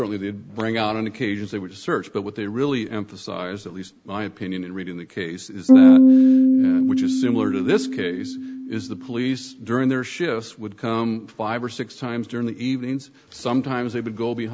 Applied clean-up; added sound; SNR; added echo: none; Piano; -4 dB; none.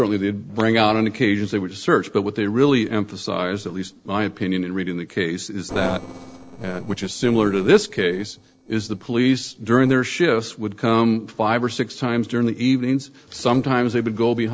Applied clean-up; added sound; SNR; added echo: neural separator model SepFormer DNS4.